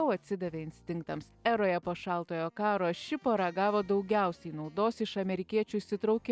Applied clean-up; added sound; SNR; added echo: none; none; none; none.